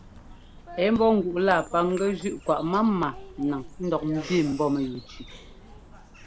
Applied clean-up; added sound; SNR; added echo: none; Bird vocalization, bird call, bird song; 17 dB; none.